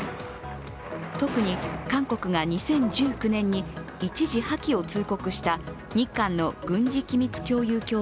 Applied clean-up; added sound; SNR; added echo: none; Thunder; 15 dB; none.